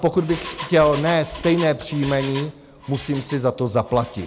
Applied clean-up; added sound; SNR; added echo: none; Engine; 15 dB; none.